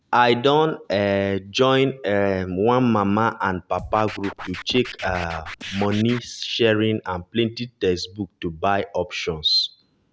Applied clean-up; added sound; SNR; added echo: none; Scratching (performance technique); 13 dB; none.